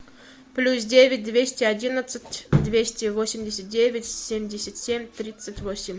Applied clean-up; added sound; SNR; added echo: none; none; none; none.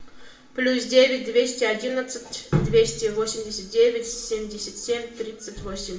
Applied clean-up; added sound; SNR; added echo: none; none; none; reverberation time 0.6 s.